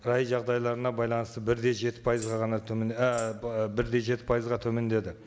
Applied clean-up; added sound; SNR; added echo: none; Tambourine; 20 dB; none.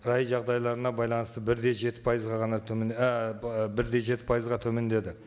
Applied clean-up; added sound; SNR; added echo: none; none; none; none.